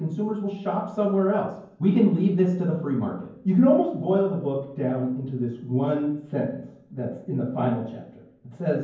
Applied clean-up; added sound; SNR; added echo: none; none; none; reverberation time 0.9 s.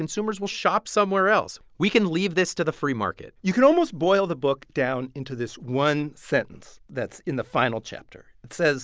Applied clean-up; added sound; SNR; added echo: none; none; none; none.